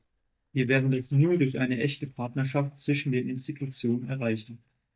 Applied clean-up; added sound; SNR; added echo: neural mask model DeepFilterNet 3.